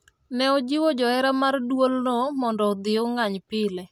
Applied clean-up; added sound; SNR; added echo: none; none; none; none.